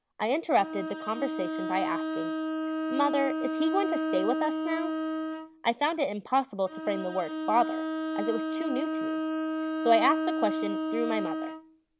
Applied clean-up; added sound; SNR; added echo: none; Bowed string instrument; 1 dB; none.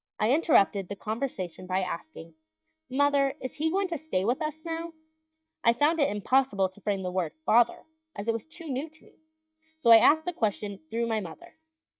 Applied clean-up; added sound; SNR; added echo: neural mask model DeepFilterNet 3.